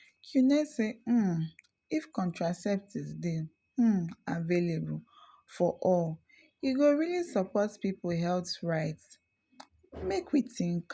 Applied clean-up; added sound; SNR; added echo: none; none; none; none.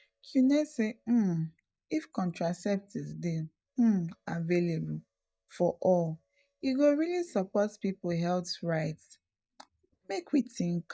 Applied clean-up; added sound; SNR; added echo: neural mask model DeepFilterNet 3.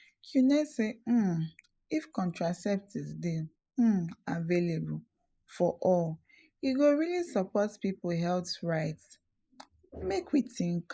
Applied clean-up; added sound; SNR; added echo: neural mask model Resemble Enhance denoiser.